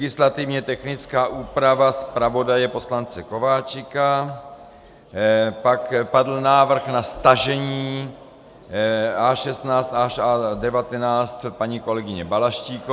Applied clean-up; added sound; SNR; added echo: none; none; none; none.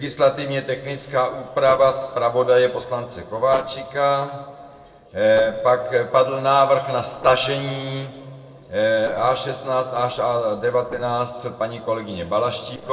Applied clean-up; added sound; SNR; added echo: neural separator model SepFormer DNS4.